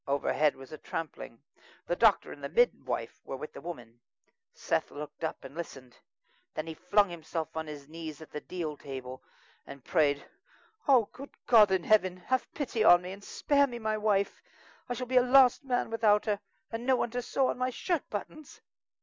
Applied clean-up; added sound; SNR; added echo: none; none; none; none.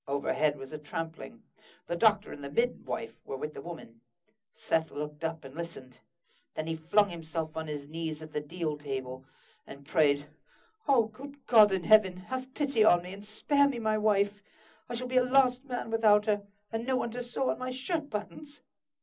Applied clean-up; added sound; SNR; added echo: none; none; none; reverberation time 0.4 s.